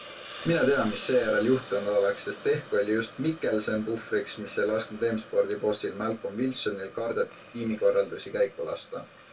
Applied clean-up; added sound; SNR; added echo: none; Hiss; 17 dB; reverberation time 0.2 s.